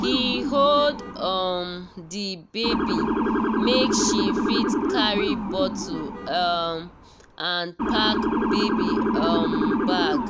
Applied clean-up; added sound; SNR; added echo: none; Motor vehicle (road) / Siren; -1 dB; none.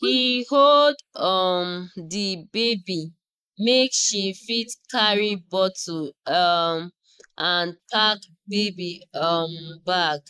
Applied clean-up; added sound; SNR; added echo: neural mask model Resemble Enhance denoiser.